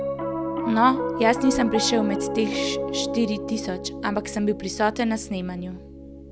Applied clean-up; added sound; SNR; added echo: none; Piano; 4 dB; none.